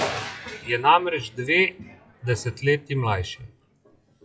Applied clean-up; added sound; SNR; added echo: classical method WPE with log-MMSE.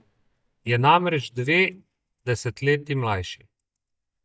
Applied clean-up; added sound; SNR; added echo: neural mask model DeepFilterNet 3.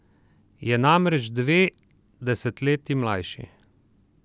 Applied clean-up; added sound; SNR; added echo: none; none; none; none.